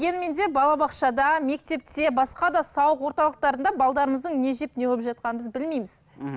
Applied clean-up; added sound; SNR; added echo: none; none; none; none.